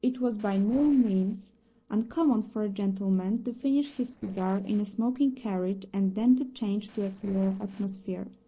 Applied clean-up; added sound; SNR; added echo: neural separator model SepFormer DNS4.